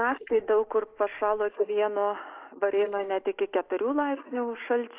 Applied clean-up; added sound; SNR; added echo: neural mask model Resemble Enhance denoiser.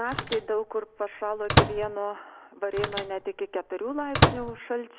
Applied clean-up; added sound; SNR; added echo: none; Microwave oven; -3 dB; none.